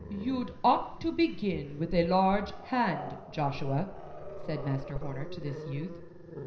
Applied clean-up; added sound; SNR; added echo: none; Growling; 9 dB; reverberation time 0.5 s.